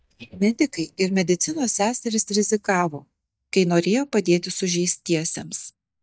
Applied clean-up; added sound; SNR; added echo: neural mask model DeepFilterNet 3.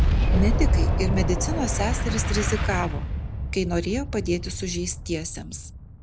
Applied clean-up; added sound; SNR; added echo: none; Boom; -4 dB; none.